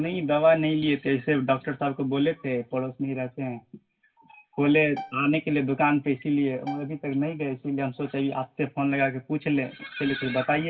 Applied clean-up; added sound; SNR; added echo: none; Bowed string instrument; 18 dB; reverberation time 0.2 s.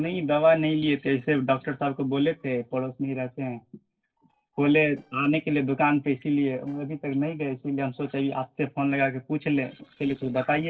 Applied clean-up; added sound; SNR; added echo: neural separator model SepFormer DNS4.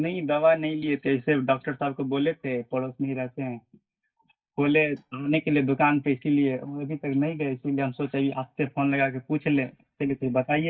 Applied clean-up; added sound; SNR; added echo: neural mask model DeepFilterNet 3.